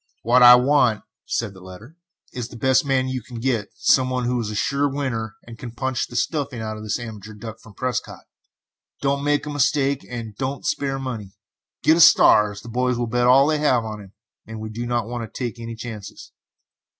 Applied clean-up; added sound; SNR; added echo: none; none; none; none.